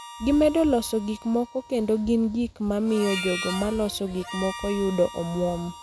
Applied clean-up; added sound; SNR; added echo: none; Harmonica; 13 dB; none.